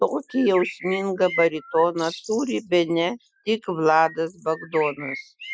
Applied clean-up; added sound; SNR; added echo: classical method Wiener filter.